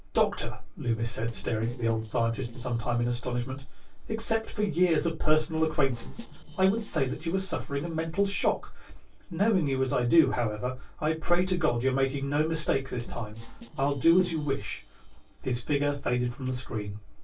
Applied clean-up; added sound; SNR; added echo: neural separator model SepFormer DNS4.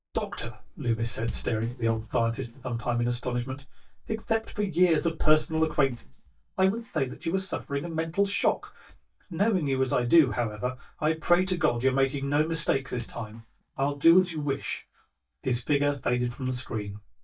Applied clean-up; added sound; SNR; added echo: neural mask model DeepFilterNet 3.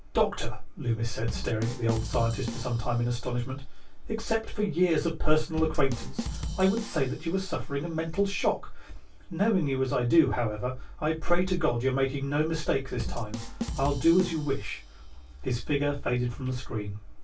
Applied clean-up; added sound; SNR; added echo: none; Bass drum / Drum kit; 12 dB; reverberation time 0.1 s.